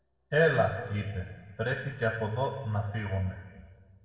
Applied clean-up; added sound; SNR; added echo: none; none; none; reverberation time 1.5 s.